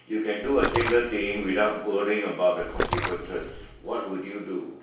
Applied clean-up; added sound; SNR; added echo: none; Splash, splatter; 6 dB; reverberation time 0.6 s.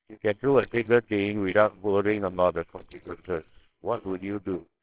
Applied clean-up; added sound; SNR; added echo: neural separator model SepFormer WHAMR!.